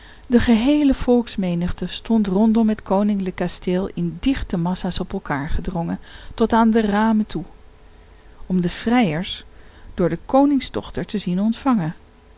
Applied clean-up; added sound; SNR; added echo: none; none; none; none.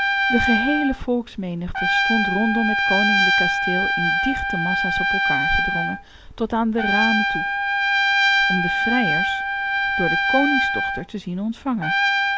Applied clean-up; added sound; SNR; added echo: none; Trumpet; -4 dB; none.